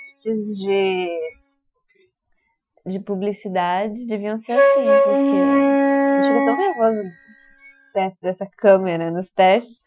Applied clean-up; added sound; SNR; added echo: classical method Wiener filter.